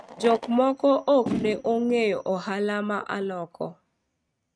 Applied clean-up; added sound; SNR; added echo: neural mask model RNNoise.